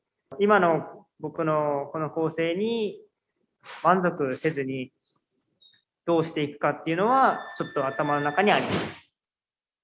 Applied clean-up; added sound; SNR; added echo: none; none; none; none.